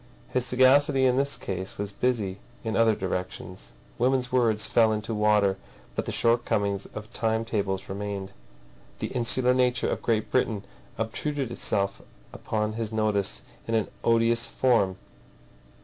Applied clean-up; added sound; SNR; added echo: none; none; none; none.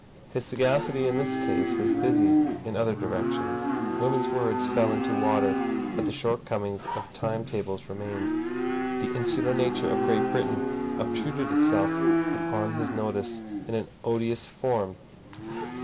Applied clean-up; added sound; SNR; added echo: none; Livestock, farm animals, working animals; -2 dB; none.